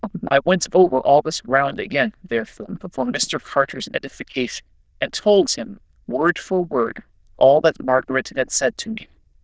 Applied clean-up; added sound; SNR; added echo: neural diffusion model UNIVERSE++.